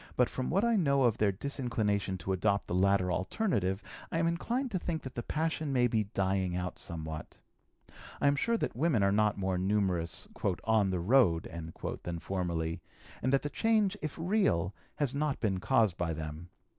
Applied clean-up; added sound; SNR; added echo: none; none; none; none.